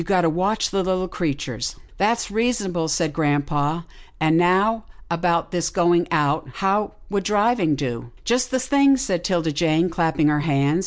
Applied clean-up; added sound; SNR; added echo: none; none; none; none.